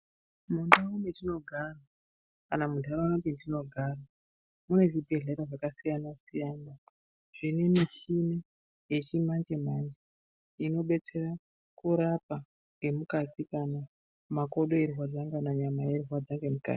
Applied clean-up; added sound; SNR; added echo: none; Clapping; -2 dB; none.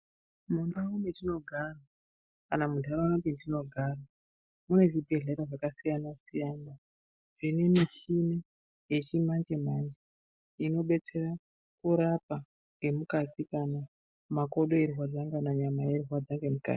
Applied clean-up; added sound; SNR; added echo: neural mask model Resemble Enhance denoiser.